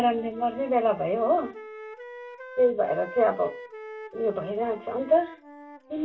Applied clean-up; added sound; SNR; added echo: none; Wind instrument, woodwind instrument; 15 dB; reverberation time 0.2 s.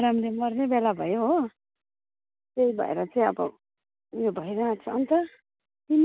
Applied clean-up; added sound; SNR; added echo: none; none; none; none.